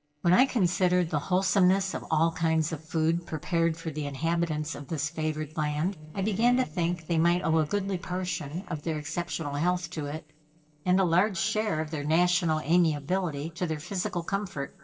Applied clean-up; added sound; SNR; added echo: neural separator model SepFormer DNS4.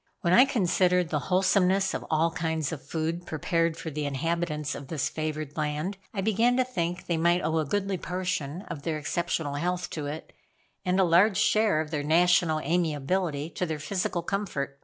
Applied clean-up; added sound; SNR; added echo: none; none; none; none.